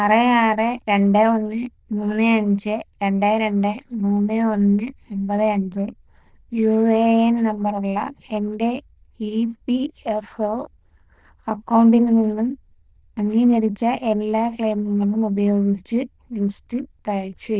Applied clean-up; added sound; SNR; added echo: neural diffusion model UNIVERSE++.